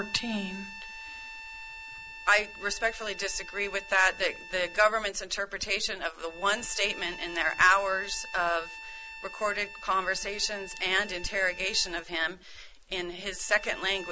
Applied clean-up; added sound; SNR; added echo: none; Bowed string instrument; 14 dB; none.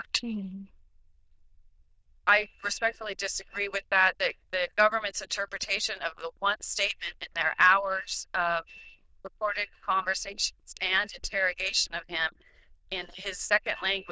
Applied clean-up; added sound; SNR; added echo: neural diffusion model UNIVERSE++.